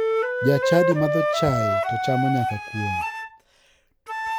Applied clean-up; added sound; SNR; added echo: none; Wind instrument, woodwind instrument; -1 dB; none.